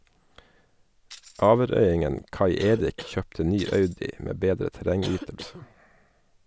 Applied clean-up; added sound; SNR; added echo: none; Tambourine + Cough; 18 dB; none.